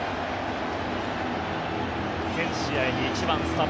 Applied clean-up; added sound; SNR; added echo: none; none; none; none.